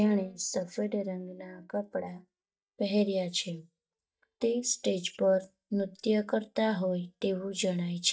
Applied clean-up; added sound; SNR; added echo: neural mask model DeepFilterNet 3.